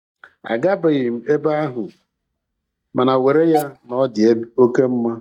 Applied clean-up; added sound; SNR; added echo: neural mask model DeepFilterNet 3.